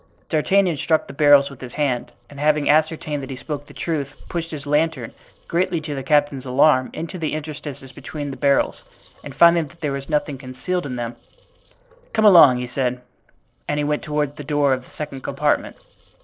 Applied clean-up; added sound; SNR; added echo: neural separator model SepFormer DNS4.